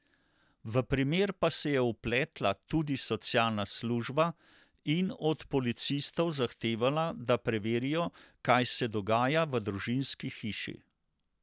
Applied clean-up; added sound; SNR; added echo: none; none; none; none.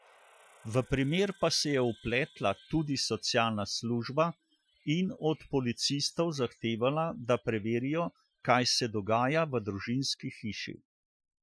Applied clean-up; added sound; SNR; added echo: classical method Wiener filter.